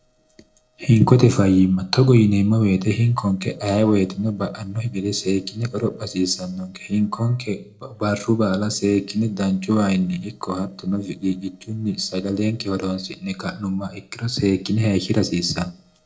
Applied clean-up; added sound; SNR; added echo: neural separator model SepFormer DNS4.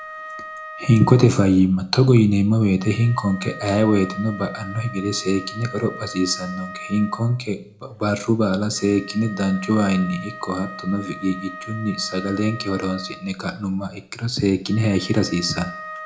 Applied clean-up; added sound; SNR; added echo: none; Wind instrument, woodwind instrument; 16 dB; reverberation time 0.3 s.